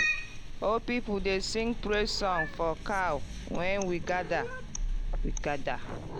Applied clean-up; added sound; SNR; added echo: none; Cat; 2 dB; none.